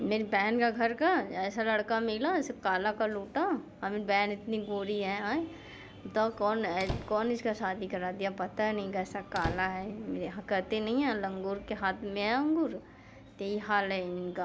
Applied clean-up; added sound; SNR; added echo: none; Squeak; 13 dB; none.